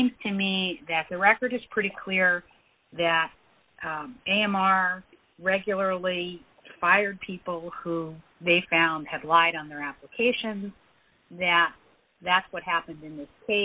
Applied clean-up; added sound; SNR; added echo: none; none; none; none.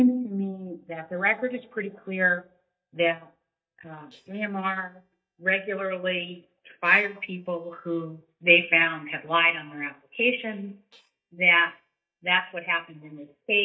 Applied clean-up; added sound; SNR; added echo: neural mask model DeepFilterNet 3.